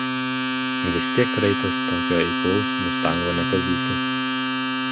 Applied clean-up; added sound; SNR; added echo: none; Domestic sounds, home sounds; -3 dB; none.